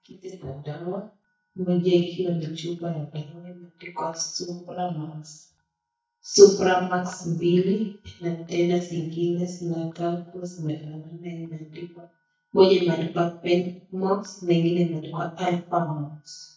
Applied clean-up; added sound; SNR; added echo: neural mask model DeepFilterNet 3.